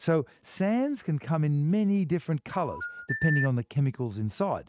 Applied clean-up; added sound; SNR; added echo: neural mask model RNNoise.